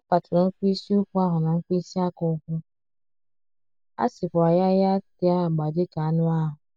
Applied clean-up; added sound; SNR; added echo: neural mask model DeepFilterNet 3.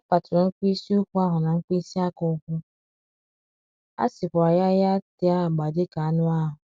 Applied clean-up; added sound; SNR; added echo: none; none; none; none.